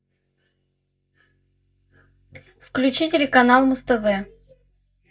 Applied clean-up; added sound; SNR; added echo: neural mask model DeepFilterNet 3.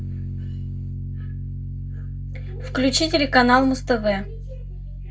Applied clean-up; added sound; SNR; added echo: none; Piano; 6 dB; reverberation time 0.3 s.